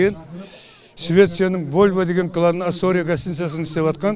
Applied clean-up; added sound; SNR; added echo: none; none; none; none.